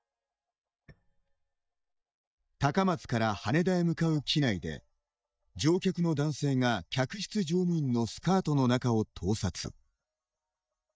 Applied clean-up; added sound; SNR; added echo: neural mask model DeepFilterNet 3.